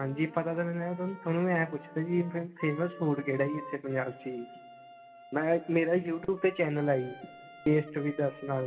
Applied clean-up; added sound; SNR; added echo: none; Wind instrument, woodwind instrument; 18 dB; reverberation time 1.5 s.